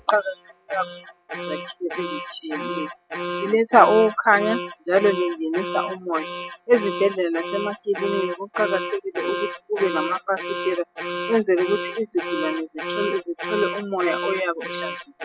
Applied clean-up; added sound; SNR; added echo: classical method spectral subtraction.